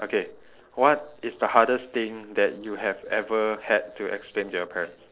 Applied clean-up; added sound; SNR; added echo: neural separator model SepFormer DNS4.